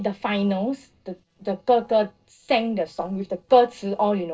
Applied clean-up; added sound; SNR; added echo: neural separator model SepFormer DNS4.